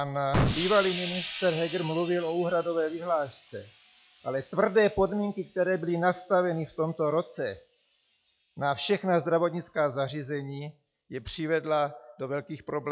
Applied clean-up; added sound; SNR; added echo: classical method log-MMSE.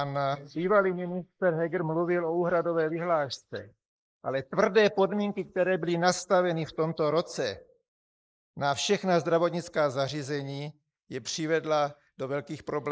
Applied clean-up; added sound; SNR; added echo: neural mask model Resemble Enhance denoiser.